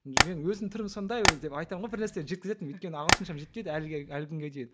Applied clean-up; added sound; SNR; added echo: none; Tap; -4 dB; none.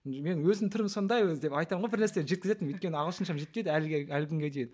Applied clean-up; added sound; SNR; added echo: none; none; none; none.